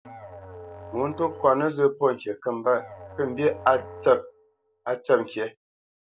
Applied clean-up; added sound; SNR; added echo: none; Musical instrument; 18 dB; none.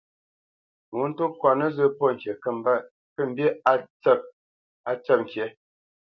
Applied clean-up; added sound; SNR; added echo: none; none; none; none.